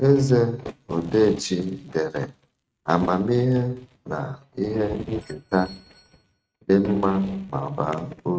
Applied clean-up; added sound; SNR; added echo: neural mask model RNNoise.